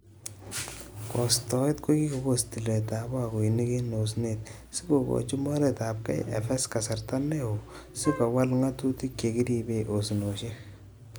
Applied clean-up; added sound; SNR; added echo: none; Wind instrument, woodwind instrument; 12 dB; none.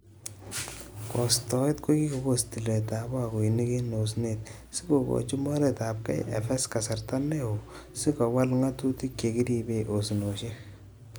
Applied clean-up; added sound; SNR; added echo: none; none; none; none.